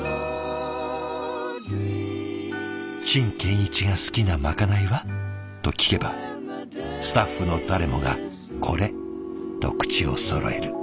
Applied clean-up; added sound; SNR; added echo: none; none; none; none.